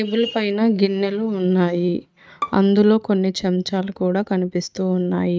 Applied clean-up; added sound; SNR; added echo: neural mask model RNNoise.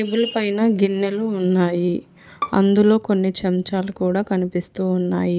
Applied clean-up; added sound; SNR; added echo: none; Bowed string instrument; 16 dB; none.